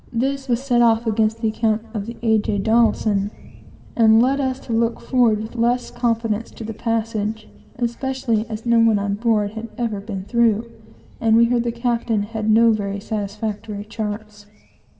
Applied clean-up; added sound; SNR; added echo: none; Thunder; 19 dB; reverberation time 1.9 s.